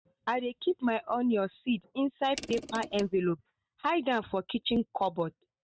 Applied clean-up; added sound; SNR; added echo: neural mask model RNNoise.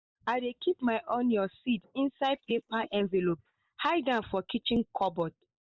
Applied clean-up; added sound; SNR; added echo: neural mask model Resemble Enhance denoiser.